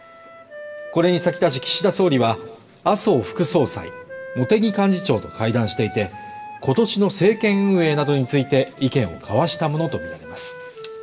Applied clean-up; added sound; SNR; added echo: none; Wind instrument, woodwind instrument; 16 dB; reverberation time 0.6 s.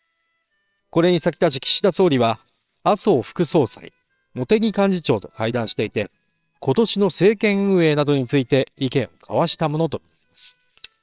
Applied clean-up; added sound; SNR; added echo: neural separator model SepFormer WHAMR!.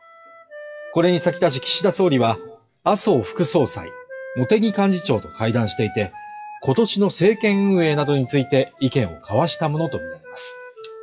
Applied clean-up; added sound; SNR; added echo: classical method WPE with log-MMSE.